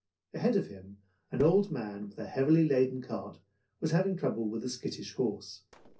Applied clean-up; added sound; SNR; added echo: neural separator model SepFormer DNS4.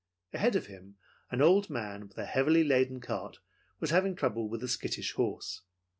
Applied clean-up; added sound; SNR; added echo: none; none; none; none.